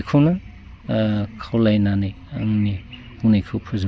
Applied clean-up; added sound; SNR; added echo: none; none; none; none.